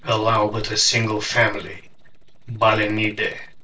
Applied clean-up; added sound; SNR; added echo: neural separator model SepFormer DNS4.